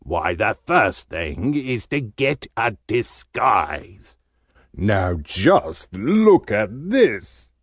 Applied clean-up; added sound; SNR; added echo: none; none; none; none.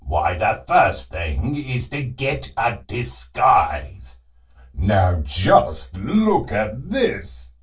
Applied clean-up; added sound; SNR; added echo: none; none; none; reverberation time 0.2 s.